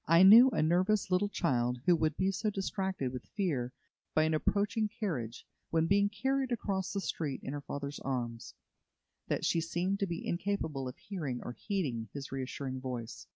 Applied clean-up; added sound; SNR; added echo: none; none; none; none.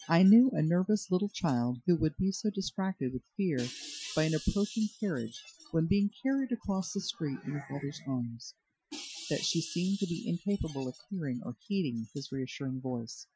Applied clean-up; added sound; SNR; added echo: classical method Wiener filter.